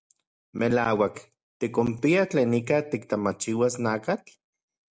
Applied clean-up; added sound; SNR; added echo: none; none; none; none.